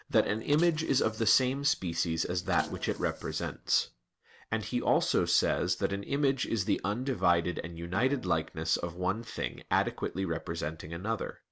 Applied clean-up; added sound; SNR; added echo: none; Bicycle + Snare drum; 18 dB; none.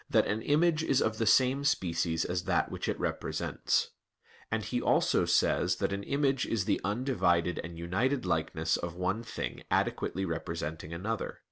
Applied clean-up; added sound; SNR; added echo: none; none; none; none.